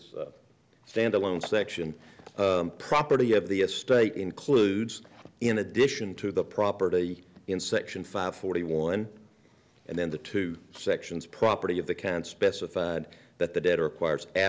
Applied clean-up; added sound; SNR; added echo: none; none; none; none.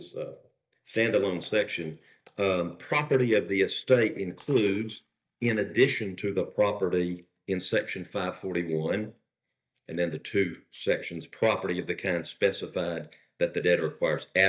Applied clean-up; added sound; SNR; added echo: neural mask model DeepFilterNet 3.